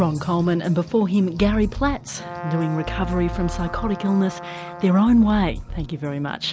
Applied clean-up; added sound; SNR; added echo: none; Brass instrument; 14 dB; none.